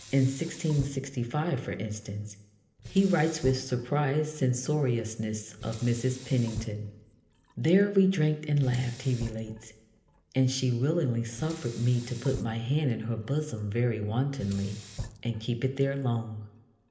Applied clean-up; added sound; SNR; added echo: none; Sink (filling or washing); 18 dB; reverberation time 0.8 s.